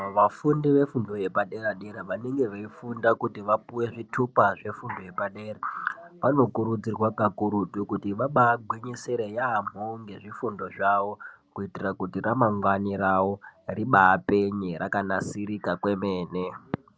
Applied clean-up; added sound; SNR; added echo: none; none; none; none.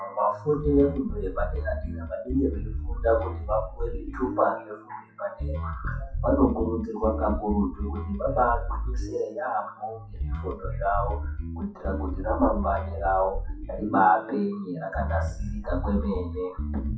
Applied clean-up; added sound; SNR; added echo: classical method WPE with log-MMSE.